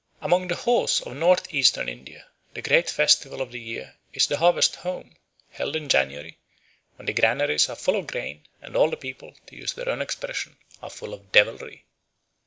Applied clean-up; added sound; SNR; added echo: none; none; none; none.